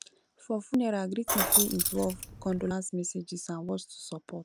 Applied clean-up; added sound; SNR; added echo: none; Keys jangling; -4 dB; none.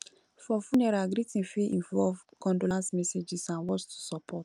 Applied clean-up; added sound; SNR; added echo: none; none; none; none.